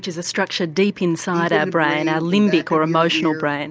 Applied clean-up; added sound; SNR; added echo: none; none; none; none.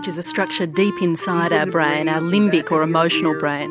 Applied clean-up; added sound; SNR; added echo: none; Wind instrument, woodwind instrument; 13 dB; none.